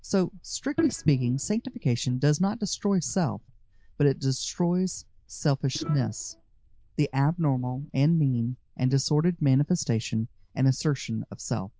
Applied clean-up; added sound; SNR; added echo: neural diffusion model UNIVERSE++.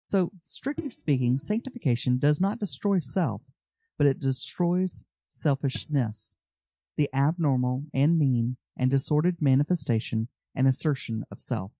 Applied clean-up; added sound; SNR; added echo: neural mask model DeepFilterNet 3.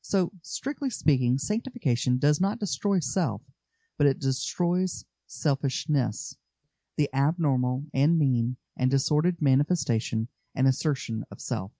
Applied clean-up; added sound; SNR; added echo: none; none; none; none.